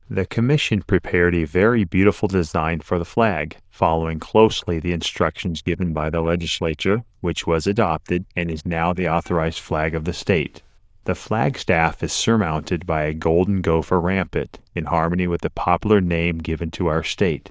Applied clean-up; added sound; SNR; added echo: neural diffusion model UNIVERSE++.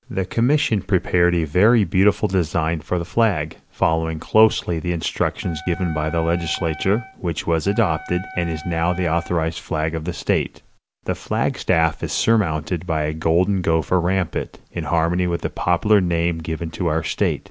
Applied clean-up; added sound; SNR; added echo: none; Wind instrument, woodwind instrument; 17 dB; none.